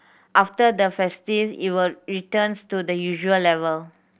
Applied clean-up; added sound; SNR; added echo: none; none; none; none.